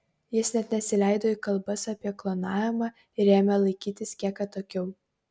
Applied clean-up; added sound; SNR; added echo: none; none; none; none.